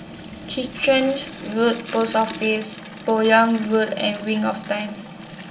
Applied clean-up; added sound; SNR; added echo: none; Toilet flush; 17 dB; reverberation time 0.2 s.